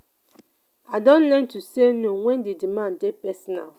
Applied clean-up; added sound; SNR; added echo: none; none; none; none.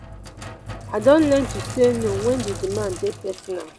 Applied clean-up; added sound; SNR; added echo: none; Sink (filling or washing); 10 dB; none.